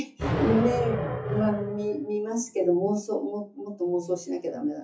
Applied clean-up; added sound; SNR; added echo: classical method WPE with log-MMSE.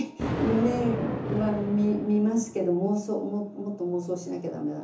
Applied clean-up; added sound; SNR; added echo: none; Thunder; 7 dB; reverberation time 0.7 s.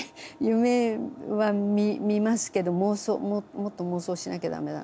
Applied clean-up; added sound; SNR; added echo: none; none; none; none.